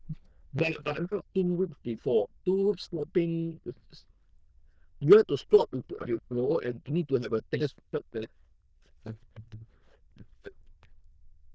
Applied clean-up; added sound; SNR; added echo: neural diffusion model UNIVERSE++.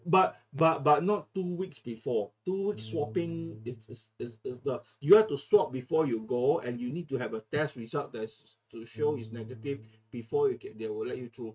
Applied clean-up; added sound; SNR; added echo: neural mask model RNNoise.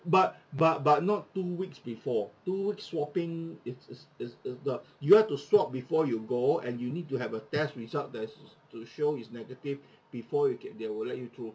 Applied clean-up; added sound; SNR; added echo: none; none; none; none.